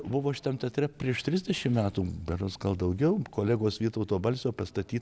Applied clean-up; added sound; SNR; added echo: none; none; none; none.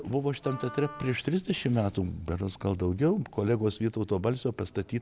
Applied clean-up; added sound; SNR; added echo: none; Wind instrument, woodwind instrument; 16 dB; none.